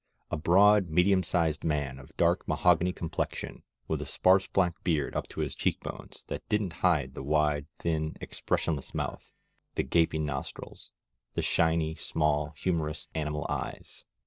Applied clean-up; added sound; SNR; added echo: neural separator model SepFormer DNS4.